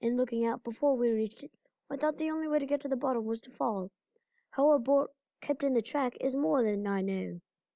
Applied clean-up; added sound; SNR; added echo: none; none; none; none.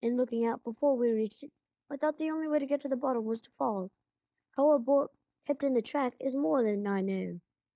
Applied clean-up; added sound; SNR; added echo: neural mask model DeepFilterNet 3.